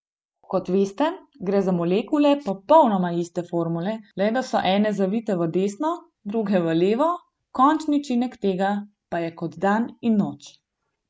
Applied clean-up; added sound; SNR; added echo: none; none; none; none.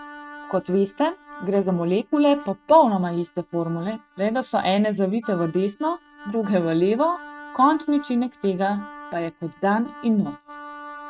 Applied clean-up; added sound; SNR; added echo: neural mask model RNNoise.